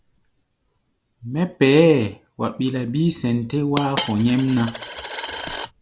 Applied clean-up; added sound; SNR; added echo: none; Coin (dropping); 6 dB; none.